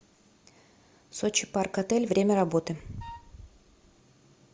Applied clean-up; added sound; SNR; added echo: none; Wind instrument, woodwind instrument; 16 dB; none.